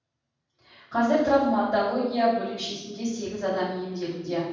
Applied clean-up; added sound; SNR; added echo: none; none; none; reverberation time 1.2 s.